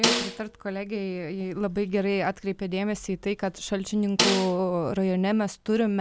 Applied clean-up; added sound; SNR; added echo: none; Snare drum; 2 dB; none.